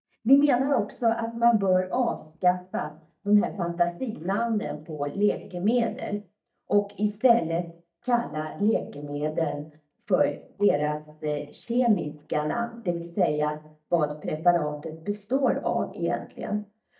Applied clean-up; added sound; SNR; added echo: neural mask model DeepFilterNet 3.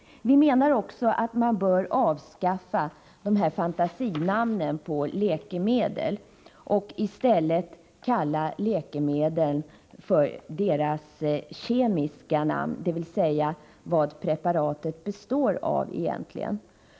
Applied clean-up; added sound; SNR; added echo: none; none; none; none.